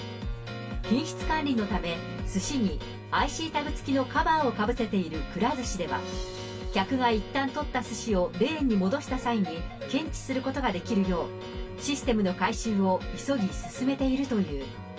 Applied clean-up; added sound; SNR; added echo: none; Acoustic guitar; 18 dB; reverberation time 0.1 s.